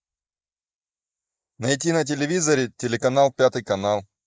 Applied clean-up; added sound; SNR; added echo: neural mask model Resemble Enhance denoiser.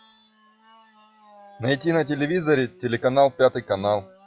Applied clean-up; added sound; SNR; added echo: classical method log-MMSE.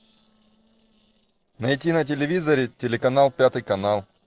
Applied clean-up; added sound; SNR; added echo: neural separator model SepFormer DNS4.